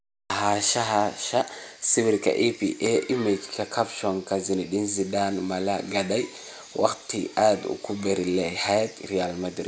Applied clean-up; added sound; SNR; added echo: none; none; none; none.